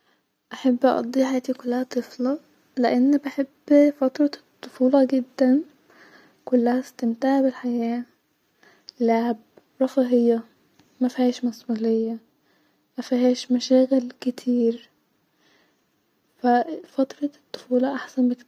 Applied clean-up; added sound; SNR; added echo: none; none; none; none.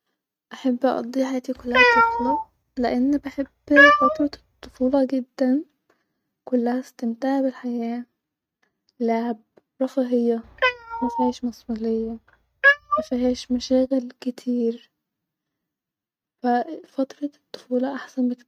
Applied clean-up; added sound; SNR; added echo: neural mask model RNNoise.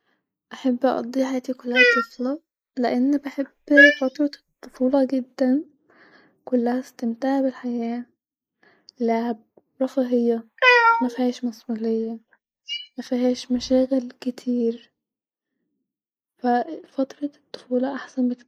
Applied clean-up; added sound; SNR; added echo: neural mask model Resemble Enhance denoiser.